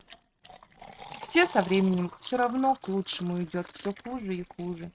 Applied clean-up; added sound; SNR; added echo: neural mask model RNNoise.